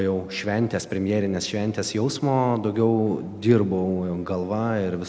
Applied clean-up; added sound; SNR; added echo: none; none; none; none.